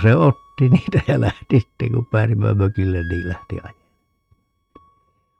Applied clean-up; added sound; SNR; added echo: neural mask model RNNoise.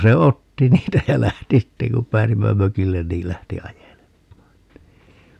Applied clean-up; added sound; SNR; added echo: none; none; none; none.